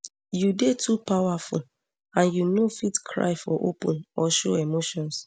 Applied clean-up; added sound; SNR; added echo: none; none; none; none.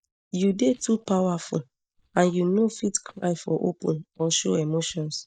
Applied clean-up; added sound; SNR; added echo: neural mask model DeepFilterNet 3.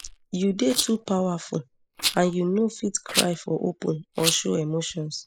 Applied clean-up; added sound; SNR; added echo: neural mask model Resemble Enhance denoiser.